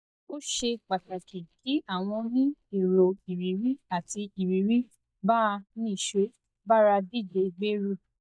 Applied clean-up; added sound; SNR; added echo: neural mask model DeepFilterNet 3.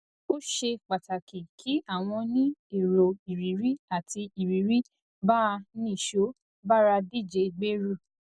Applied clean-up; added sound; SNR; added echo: none; none; none; none.